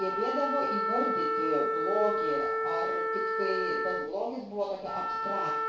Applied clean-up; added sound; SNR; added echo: none; Wind instrument, woodwind instrument; -3 dB; reverberation time 0.6 s.